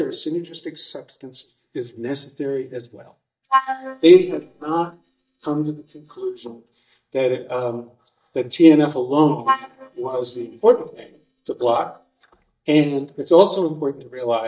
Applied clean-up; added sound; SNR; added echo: neural mask model DeepFilterNet 3.